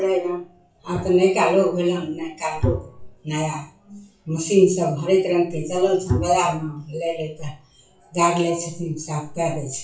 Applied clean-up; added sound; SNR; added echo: classical method WPE with log-MMSE.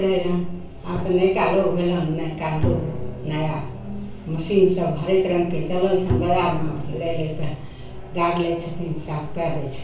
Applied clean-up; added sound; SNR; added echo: none; Bowed string instrument; 10 dB; reverberation time 0.4 s.